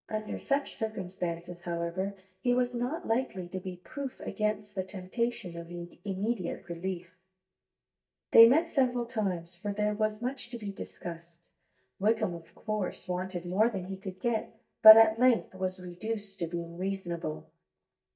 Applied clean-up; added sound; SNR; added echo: neural mask model DeepFilterNet 3.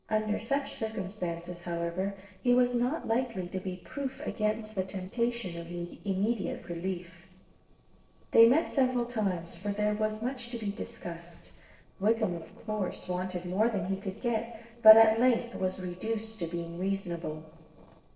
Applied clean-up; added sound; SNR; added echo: neural separator model SepFormer DNS4.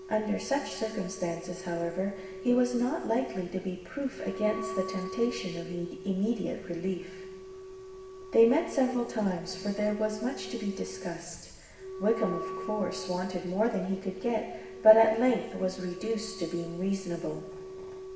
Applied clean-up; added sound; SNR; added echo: none; Wind instrument, woodwind instrument; 12 dB; reverberation time 1.3 s.